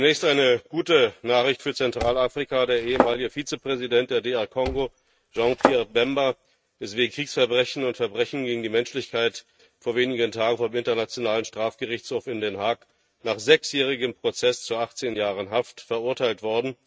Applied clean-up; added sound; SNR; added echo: neural mask model RNNoise.